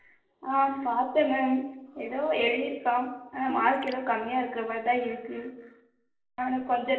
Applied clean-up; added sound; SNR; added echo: neural separator model SepFormer DNS4.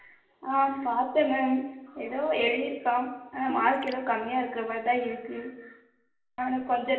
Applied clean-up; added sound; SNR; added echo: none; Gurgling; 10 dB; reverberation time 0.8 s.